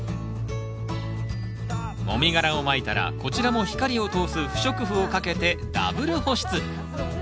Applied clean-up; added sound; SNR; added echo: none; none; none; none.